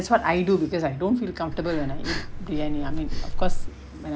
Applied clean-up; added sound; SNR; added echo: none; Breathing; -2 dB; none.